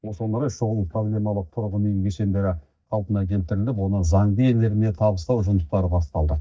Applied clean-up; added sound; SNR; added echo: neural mask model DeepFilterNet 3.